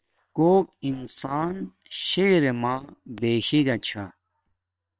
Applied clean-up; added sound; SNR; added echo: neural separator model SepFormer WHAM!.